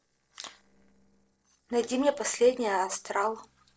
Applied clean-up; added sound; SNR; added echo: neural separator model SepFormer DNS4.